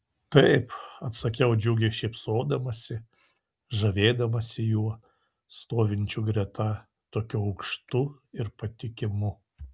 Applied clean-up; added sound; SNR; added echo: none; none; none; none.